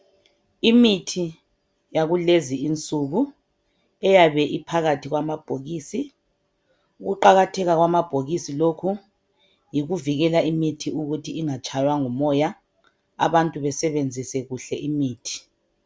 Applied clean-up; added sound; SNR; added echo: none; none; none; none.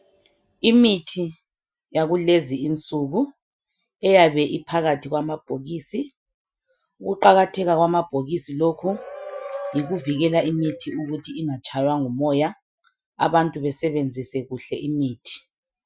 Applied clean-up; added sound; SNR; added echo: classical method Wiener filter.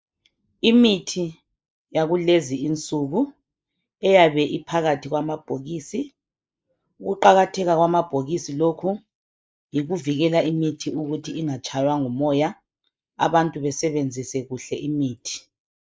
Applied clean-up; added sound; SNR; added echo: neural mask model Resemble Enhance denoiser.